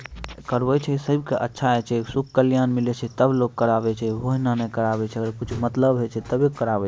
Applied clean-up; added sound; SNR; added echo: none; none; none; none.